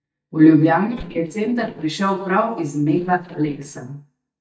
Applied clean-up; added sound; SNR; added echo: neural mask model DeepFilterNet 3.